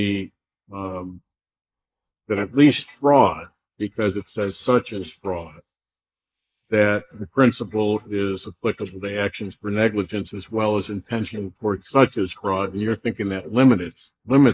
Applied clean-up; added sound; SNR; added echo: neural mask model Resemble Enhance denoiser.